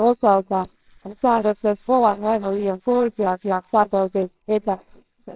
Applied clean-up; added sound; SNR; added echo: neural separator model SepFormer WHAMR!.